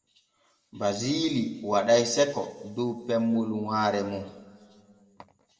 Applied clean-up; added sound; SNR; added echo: none; none; none; reverberation time 1.5 s.